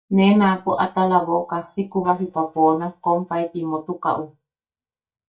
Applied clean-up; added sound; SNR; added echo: neural mask model DeepFilterNet 3.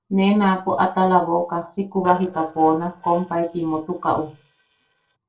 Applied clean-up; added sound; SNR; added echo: neural separator model SepFormer DNS4.